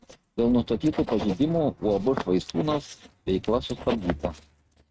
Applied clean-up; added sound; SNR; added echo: neural mask model RNNoise.